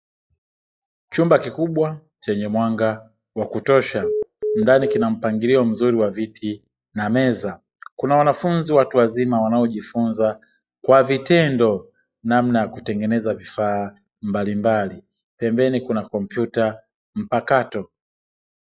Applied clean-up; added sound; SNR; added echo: classical method log-MMSE.